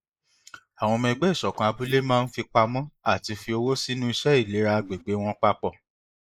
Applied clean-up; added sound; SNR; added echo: neural mask model Resemble Enhance denoiser.